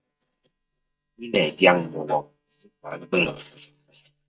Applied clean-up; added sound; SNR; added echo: neural mask model DeepFilterNet 3.